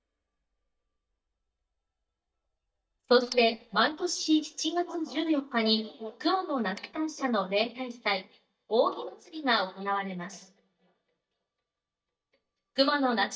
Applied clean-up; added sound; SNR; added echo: neural mask model DeepFilterNet 3.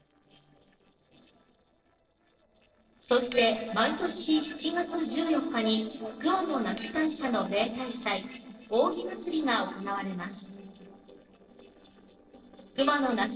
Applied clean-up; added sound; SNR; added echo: neural separator model SepFormer DNS4.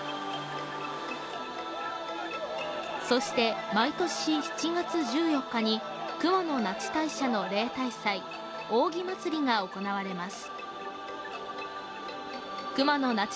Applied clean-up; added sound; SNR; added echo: none; none; none; none.